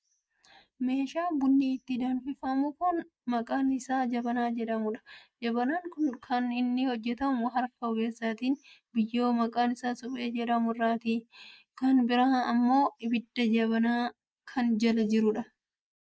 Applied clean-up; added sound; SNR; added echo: neural mask model Resemble Enhance denoiser.